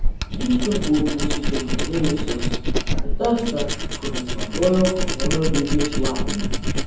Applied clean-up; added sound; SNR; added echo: none; Tools; -2 dB; reverberation time 1.2 s.